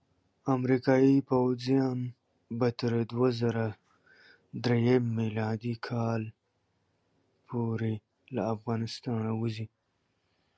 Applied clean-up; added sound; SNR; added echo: none; none; none; none.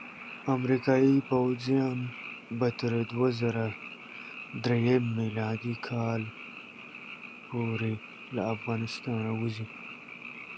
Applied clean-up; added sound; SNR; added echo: none; Frog; 14 dB; none.